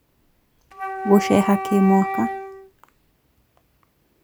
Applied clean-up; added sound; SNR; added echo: none; Wind instrument, woodwind instrument; 7 dB; none.